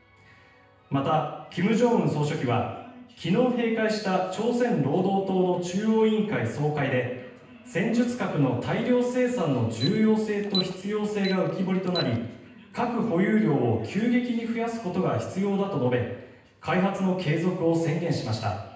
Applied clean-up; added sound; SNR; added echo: none; Alarm; 13 dB; reverberation time 0.9 s.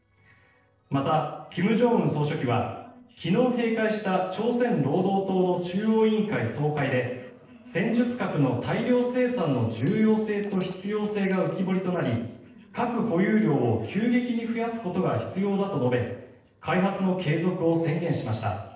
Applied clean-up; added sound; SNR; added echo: neural separator model SepFormer DNS4.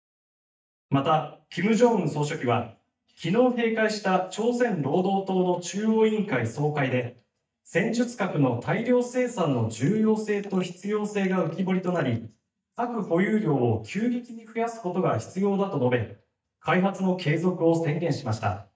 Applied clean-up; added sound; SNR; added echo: neural mask model DeepFilterNet 3.